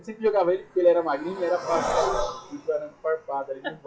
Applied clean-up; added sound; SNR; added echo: classical method WPE with log-MMSE.